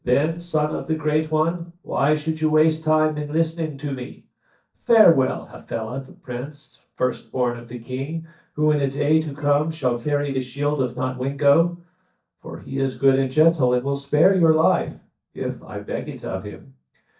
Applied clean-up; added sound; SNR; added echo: neural mask model DeepFilterNet 3.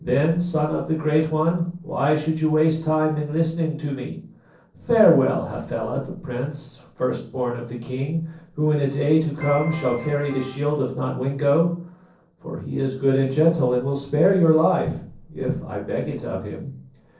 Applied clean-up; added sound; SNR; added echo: neural separator model SepFormer DNS4.